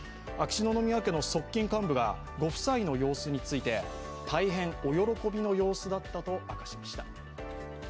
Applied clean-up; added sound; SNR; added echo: none; none; none; none.